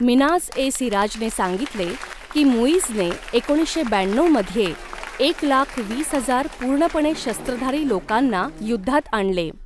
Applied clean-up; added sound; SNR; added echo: none; Applause / Crowd; 16 dB; none.